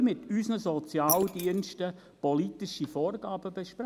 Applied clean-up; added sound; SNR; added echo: neural mask model Resemble Enhance denoiser.